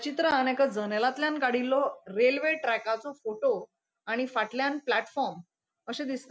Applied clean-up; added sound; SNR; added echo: none; none; none; none.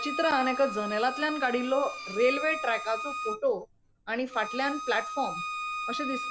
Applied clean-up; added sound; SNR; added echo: none; Bowed string instrument; 7 dB; none.